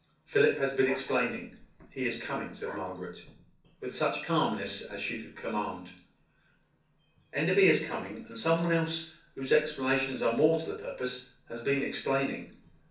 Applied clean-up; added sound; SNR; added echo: none; Bark; 16 dB; reverberation time 0.6 s.